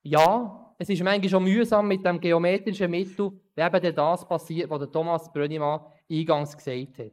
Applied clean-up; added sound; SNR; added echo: neural mask model Resemble Enhance denoiser.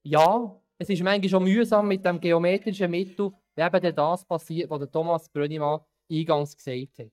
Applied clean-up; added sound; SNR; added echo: neural mask model DeepFilterNet 3.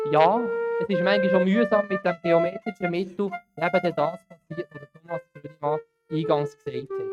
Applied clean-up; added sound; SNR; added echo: neural mask model RNNoise.